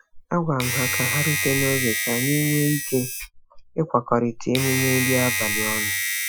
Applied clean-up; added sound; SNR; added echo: classical method Wiener filter.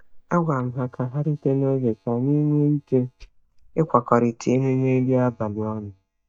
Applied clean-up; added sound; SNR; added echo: neural mask model DeepFilterNet 3.